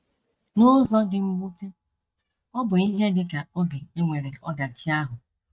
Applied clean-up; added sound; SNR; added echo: neural mask model DeepFilterNet 3.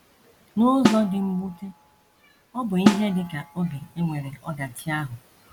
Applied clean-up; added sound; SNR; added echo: none; Snare drum; 2 dB; none.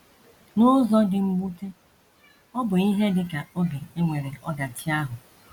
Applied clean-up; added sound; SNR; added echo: none; none; none; none.